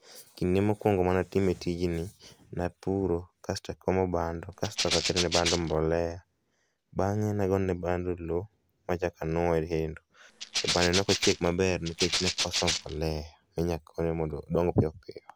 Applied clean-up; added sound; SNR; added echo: none; Rattle (instrument); 2 dB; none.